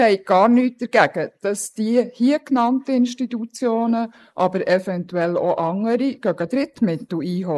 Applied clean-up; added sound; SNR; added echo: neural mask model Resemble Enhance denoiser.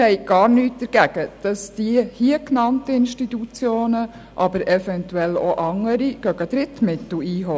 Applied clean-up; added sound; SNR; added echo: none; none; none; none.